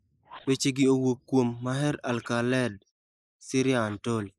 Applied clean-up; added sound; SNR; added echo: neural mask model Resemble Enhance denoiser.